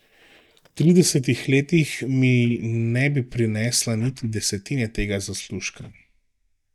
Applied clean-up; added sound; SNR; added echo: neural mask model DeepFilterNet 3.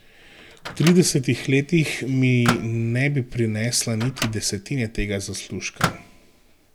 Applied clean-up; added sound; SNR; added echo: none; Microwave oven; 11 dB; none.